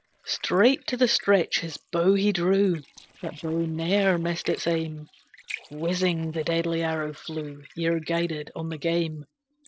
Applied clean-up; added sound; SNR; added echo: neural separator model SepFormer DNS4.